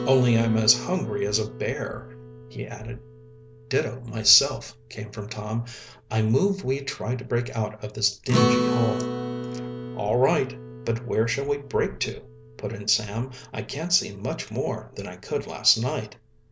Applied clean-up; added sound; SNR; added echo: none; Acoustic guitar; 7 dB; none.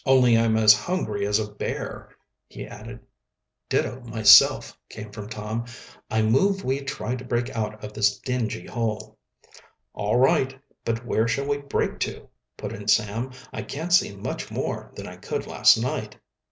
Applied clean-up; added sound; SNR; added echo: none; none; none; none.